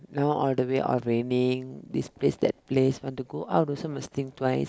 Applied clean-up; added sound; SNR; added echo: none; none; none; none.